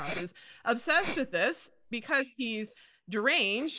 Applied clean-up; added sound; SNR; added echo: neural mask model Resemble Enhance denoiser.